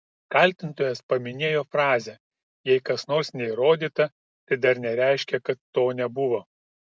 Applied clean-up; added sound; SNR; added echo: none; none; none; none.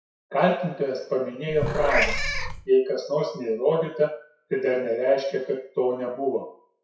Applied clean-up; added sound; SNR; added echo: classical method WPE with log-MMSE.